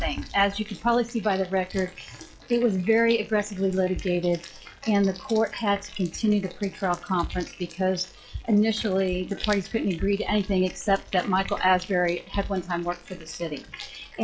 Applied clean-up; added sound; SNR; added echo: classical method log-MMSE.